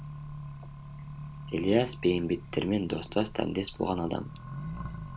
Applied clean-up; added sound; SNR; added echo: none; Accelerating, revving, vroom; 10 dB; none.